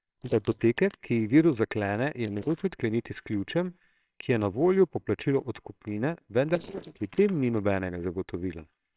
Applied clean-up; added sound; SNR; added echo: neural separator model SepFormer WHAMR!.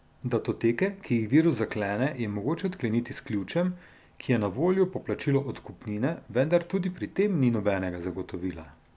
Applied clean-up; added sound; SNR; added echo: none; none; none; none.